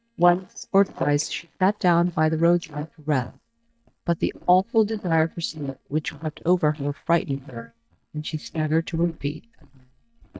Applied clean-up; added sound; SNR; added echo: neural mask model DeepFilterNet 3.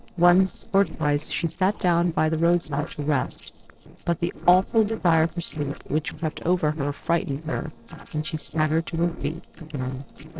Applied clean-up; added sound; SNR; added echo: neural separator model SepFormer DNS4.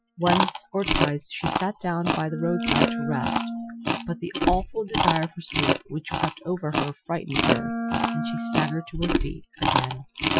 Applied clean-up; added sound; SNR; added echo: classical method Wiener filter.